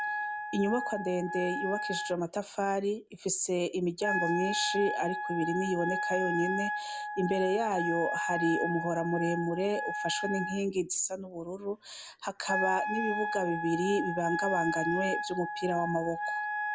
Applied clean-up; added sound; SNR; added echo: none; Wind instrument, woodwind instrument; 3 dB; none.